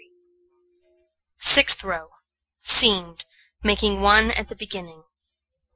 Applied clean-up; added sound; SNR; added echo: classical method Wiener filter.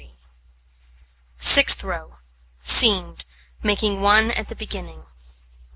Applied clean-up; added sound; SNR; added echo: none; none; none; none.